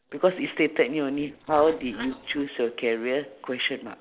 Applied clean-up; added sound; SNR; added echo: neural separator model SepFormer DNS4.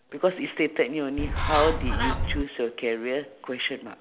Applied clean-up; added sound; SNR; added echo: none; Bird; -2 dB; none.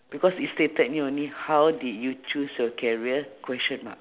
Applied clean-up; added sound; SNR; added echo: none; none; none; none.